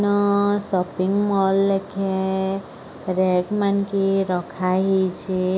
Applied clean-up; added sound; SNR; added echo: none; none; none; none.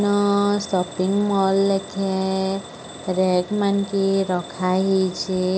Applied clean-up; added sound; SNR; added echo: none; Alarm / Bell; 20 dB; none.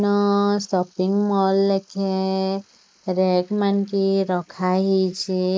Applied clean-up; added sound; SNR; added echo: neural mask model Resemble Enhance denoiser.